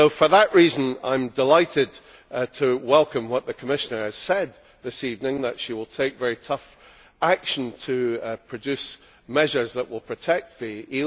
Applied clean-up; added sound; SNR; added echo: none; none; none; none.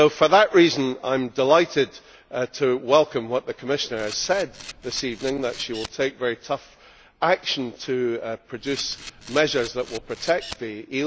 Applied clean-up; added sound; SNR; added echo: none; Camera; 17 dB; none.